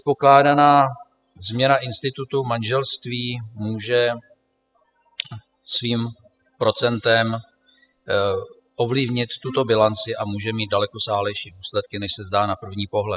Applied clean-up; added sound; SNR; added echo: classical method spectral subtraction.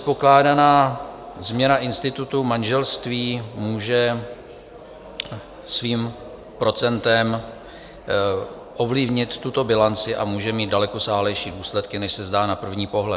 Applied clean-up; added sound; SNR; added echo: none; none; none; none.